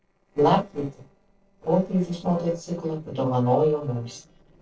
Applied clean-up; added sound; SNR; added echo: neural separator model SepFormer DNS4.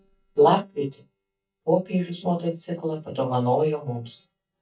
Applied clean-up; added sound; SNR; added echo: neural mask model DeepFilterNet 3.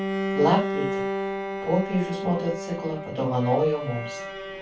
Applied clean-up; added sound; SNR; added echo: none; Bowed string instrument; 4 dB; reverberation time 0.2 s.